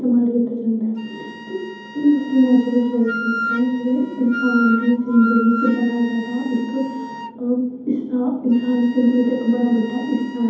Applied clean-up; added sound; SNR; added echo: none; Wind instrument, woodwind instrument; 12 dB; reverberation time 0.8 s.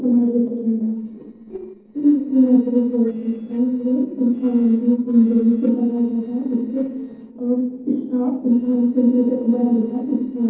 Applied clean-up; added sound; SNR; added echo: neural separator model SepFormer DNS4.